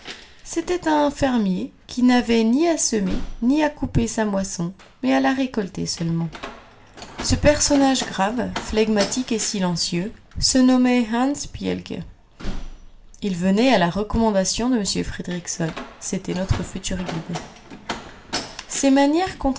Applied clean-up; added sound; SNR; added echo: none; Slam; 15 dB; reverberation time 0.3 s.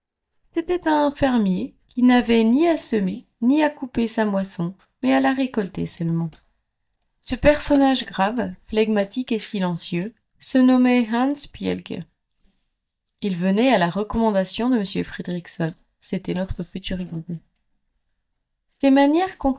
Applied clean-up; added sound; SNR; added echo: neural mask model DeepFilterNet 3.